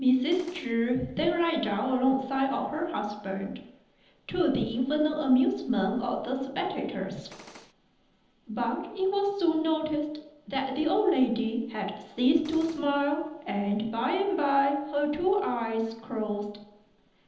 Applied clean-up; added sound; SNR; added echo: neural separator model SepFormer DNS4.